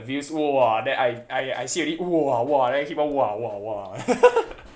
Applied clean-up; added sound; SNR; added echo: none; none; none; none.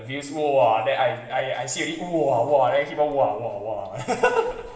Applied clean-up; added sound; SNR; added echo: none; none; none; reverberation time 2.5 s.